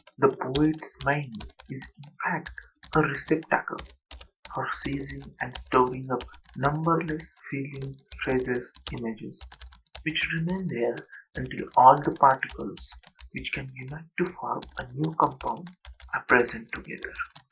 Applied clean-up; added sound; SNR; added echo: classical method Wiener filter.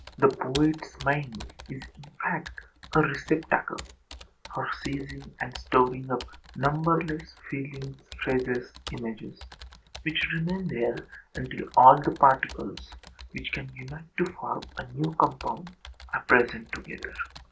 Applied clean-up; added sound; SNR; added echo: none; Computer keyboard; 18 dB; none.